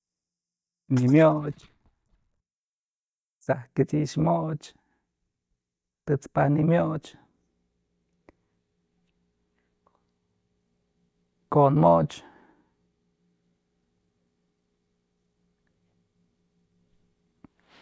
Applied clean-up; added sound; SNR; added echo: neural mask model DeepFilterNet 3.